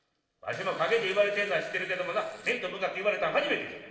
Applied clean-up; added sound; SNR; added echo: neural separator model SepFormer DNS4.